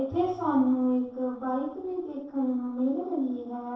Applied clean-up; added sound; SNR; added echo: neural separator model SepFormer DNS4.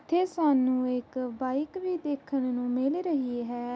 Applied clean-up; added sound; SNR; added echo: none; none; none; none.